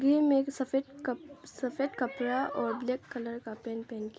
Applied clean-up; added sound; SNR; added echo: none; none; none; none.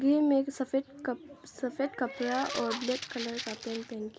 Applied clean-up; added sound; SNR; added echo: none; Rattle (instrument); 10 dB; none.